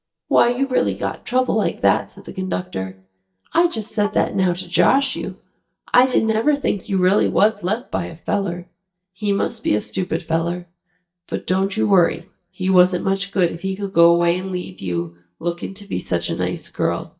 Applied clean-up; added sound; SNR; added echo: neural mask model DeepFilterNet 3.